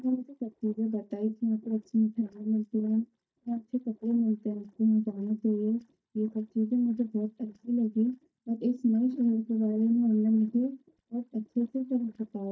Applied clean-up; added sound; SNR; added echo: neural mask model DeepFilterNet 3.